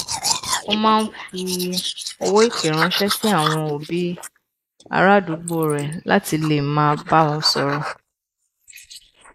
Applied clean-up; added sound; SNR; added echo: neural mask model Resemble Enhance denoiser.